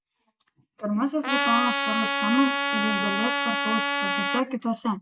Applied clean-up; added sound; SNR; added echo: none; Trumpet; -2 dB; none.